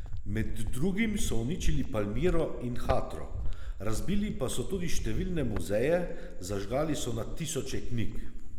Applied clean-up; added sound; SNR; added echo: none; Cricket; -4 dB; none.